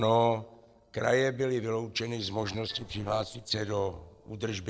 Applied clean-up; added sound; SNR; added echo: neural separator model SepFormer DNS4.